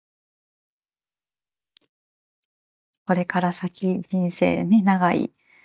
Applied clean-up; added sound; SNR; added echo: neural mask model DeepFilterNet 3.